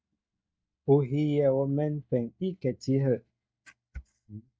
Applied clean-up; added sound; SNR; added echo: neural mask model DeepFilterNet 3.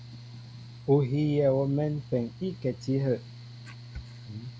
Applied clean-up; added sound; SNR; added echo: none; Mechanical fan; 15 dB; none.